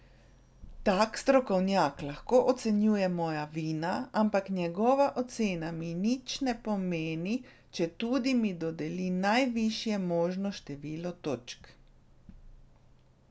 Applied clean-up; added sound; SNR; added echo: none; none; none; none.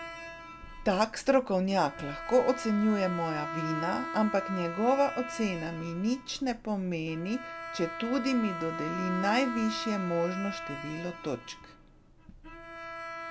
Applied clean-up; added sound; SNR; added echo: none; Bowed string instrument; 9 dB; none.